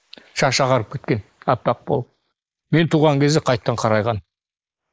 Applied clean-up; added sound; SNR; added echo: neural mask model Resemble Enhance denoiser.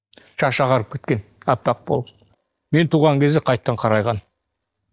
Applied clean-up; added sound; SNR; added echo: neural mask model DeepFilterNet 3.